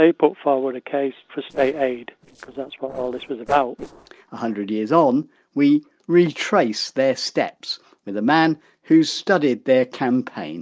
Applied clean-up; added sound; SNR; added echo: neural separator model SepFormer DNS4.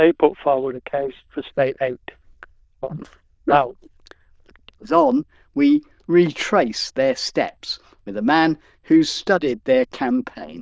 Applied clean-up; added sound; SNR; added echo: neural diffusion model UNIVERSE++.